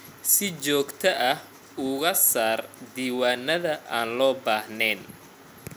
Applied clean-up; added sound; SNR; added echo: none; none; none; none.